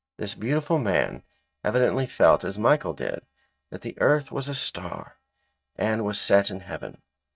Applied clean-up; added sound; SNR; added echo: neural mask model DeepFilterNet 3.